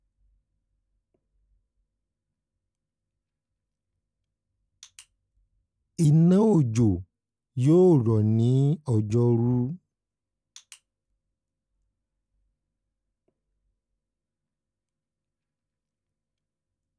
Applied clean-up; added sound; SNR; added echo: none; none; none; none.